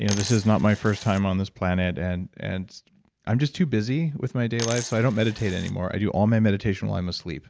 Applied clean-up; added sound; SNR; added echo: none; Coin (dropping); 13 dB; none.